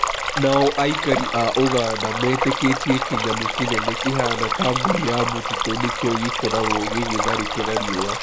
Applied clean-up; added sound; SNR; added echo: none; Stream; 1 dB; none.